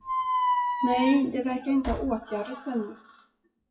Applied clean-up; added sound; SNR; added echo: classical method WPE with log-MMSE.